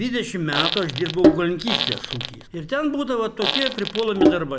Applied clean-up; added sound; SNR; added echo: none; Sink (filling or washing) + Fart; -1 dB; none.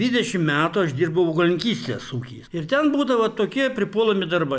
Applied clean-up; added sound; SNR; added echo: none; none; none; none.